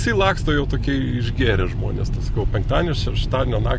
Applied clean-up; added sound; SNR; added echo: none; none; none; none.